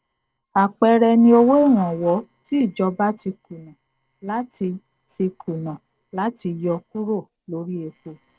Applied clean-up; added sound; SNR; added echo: neural separator model SepFormer DNS4.